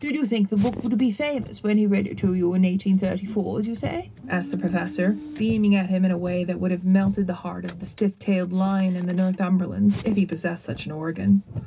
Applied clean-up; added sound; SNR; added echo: none; Car; 16 dB; reverberation time 0.2 s.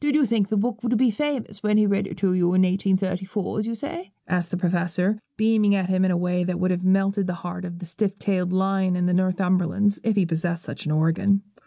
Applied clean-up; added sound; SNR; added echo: none; none; none; none.